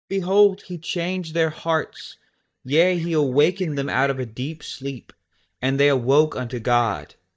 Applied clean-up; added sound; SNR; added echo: neural mask model DeepFilterNet 3.